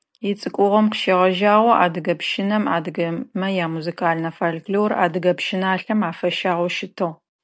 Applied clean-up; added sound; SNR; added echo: none; none; none; none.